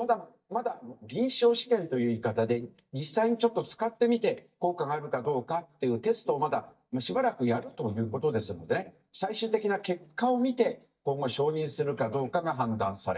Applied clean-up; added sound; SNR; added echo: neural mask model DeepFilterNet 3.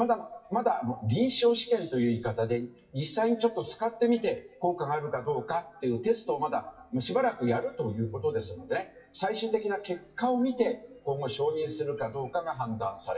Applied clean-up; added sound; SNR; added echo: classical method WPE with log-MMSE.